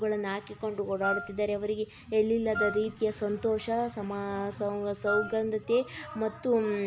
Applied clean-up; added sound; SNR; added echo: none; Wind instrument, woodwind instrument; 5 dB; none.